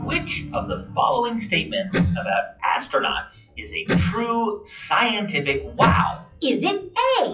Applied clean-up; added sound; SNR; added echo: classical method WPE with log-MMSE.